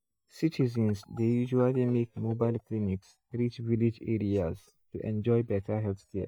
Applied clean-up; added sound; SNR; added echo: neural mask model DeepFilterNet 3.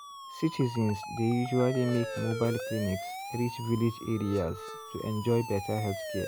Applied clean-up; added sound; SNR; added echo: none; Siren; 9 dB; none.